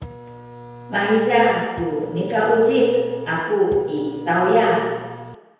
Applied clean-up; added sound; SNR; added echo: none; Printer; 18 dB; reverberation time 1.2 s.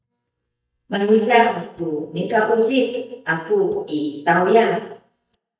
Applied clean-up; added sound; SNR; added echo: neural mask model DeepFilterNet 3.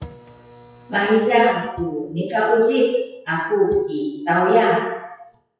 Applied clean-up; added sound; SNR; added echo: classical method WPE with log-MMSE.